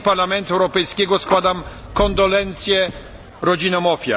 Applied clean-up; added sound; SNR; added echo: none; Telephone + Thunder / Rain; 14 dB; none.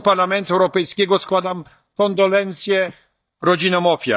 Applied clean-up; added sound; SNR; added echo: neural mask model DeepFilterNet 3.